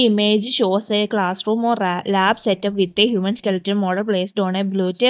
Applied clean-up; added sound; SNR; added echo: neural mask model DeepFilterNet 3.